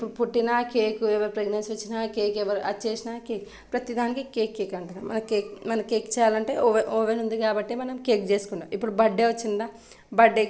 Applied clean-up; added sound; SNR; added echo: none; none; none; none.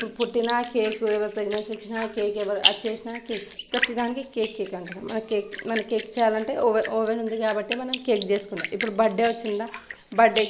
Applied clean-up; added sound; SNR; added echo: neural mask model Resemble Enhance denoiser.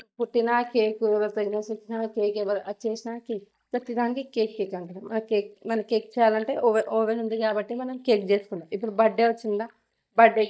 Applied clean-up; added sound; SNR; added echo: neural mask model DeepFilterNet 3.